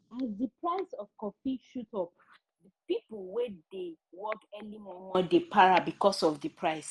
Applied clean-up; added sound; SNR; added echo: none; none; none; none.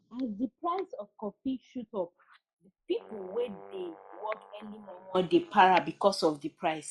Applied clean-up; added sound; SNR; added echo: classical method log-MMSE.